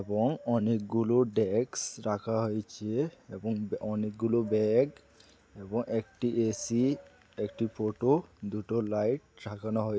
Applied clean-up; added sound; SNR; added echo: none; none; none; none.